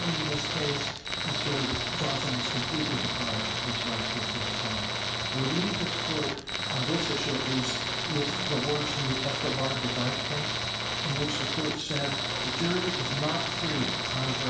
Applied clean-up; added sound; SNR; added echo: none; Tools; -2 dB; reverberation time 0.7 s.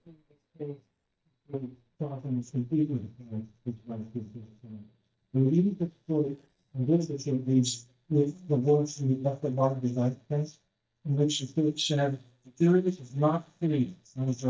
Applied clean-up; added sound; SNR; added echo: neural mask model DeepFilterNet 3.